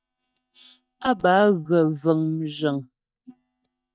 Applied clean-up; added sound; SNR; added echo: neural mask model DeepFilterNet 3.